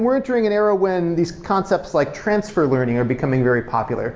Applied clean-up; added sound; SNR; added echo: none; none; none; none.